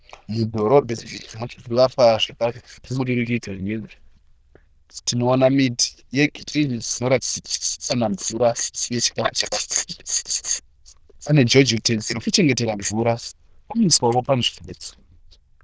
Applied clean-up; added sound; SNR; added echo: neural diffusion model UNIVERSE++.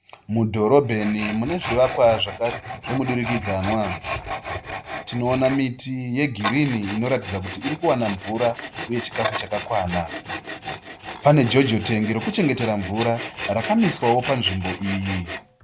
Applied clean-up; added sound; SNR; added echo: none; Tools; 7 dB; none.